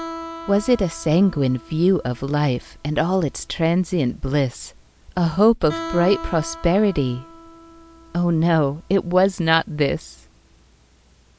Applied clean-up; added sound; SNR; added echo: none; Guitar; 17 dB; none.